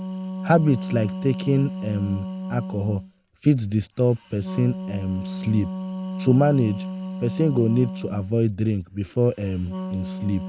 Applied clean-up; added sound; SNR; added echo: none; Wind instrument, woodwind instrument; 9 dB; none.